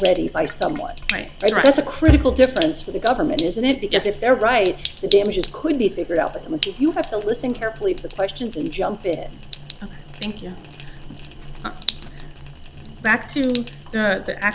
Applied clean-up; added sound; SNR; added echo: none; Sink (filling or washing); 12 dB; none.